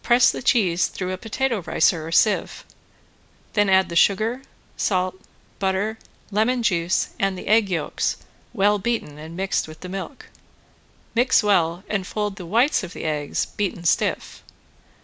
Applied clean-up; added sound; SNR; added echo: none; none; none; none.